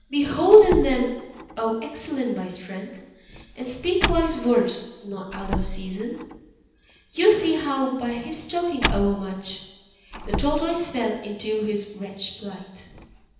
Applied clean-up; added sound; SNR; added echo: none; Slam; 9 dB; reverberation time 0.9 s.